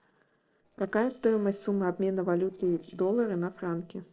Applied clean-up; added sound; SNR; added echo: neural separator model SepFormer DNS4.